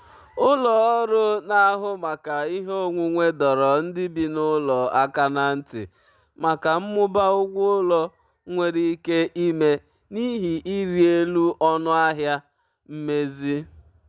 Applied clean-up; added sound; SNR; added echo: none; none; none; none.